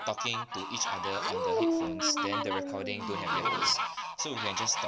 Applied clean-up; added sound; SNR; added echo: none; Fowl + Dog; -3 dB; none.